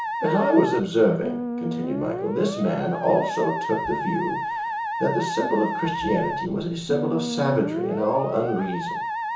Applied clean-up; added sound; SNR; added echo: none; Musical instrument; 5 dB; reverberation time 0.7 s.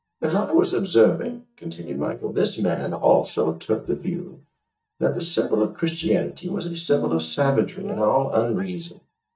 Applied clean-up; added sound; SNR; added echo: neural mask model DeepFilterNet 3.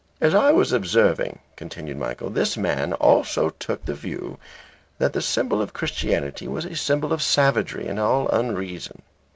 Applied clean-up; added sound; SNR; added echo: none; none; none; none.